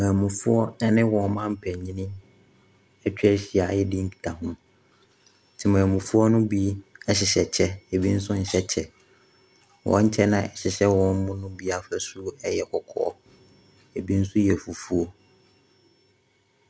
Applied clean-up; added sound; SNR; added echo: none; none; none; none.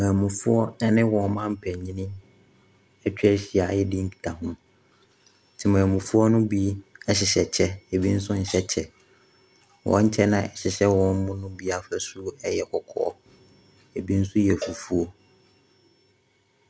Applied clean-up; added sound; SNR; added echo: none; Cowbell; 17 dB; none.